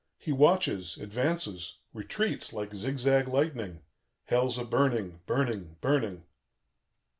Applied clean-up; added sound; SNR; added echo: none; none; none; none.